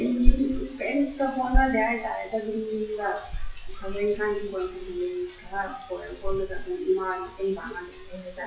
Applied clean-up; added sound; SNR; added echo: classical method WPE with log-MMSE.